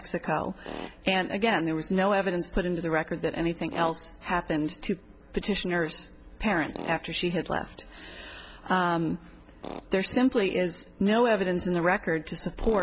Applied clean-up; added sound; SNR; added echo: none; Tools; 19 dB; none.